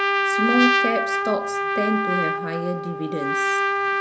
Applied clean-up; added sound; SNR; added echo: none; Trumpet; -4 dB; none.